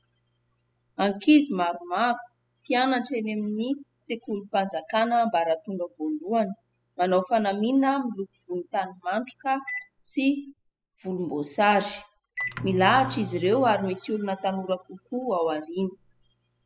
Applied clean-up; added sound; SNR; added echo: classical method spectral subtraction.